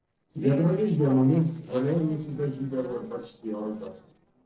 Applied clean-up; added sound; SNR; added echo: neural separator model SepFormer DNS4.